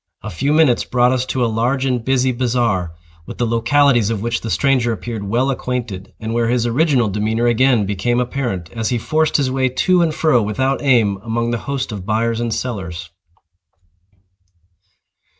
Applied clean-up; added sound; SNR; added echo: none; none; none; none.